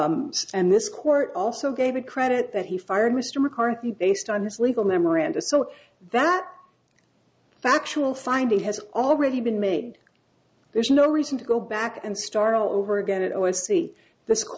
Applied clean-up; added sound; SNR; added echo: none; none; none; none.